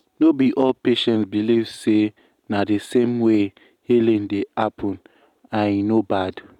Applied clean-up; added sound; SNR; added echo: none; none; none; none.